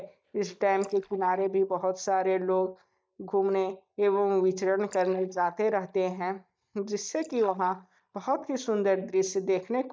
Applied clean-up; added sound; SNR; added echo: neural mask model DeepFilterNet 3.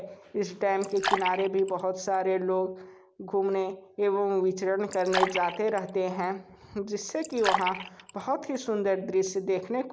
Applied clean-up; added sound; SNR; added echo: none; Fill (with liquid); 7 dB; none.